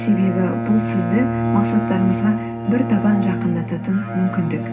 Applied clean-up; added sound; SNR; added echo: none; Bowed string instrument; 3 dB; reverberation time 0.4 s.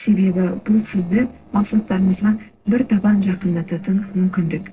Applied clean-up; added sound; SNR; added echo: neural separator model SepFormer DNS4.